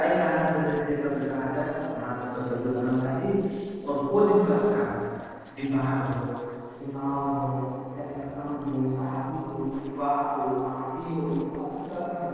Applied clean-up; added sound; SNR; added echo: neural separator model SepFormer DNS4.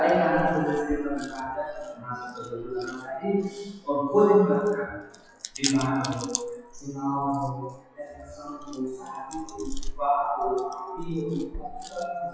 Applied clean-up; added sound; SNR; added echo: classical method WPE with log-MMSE.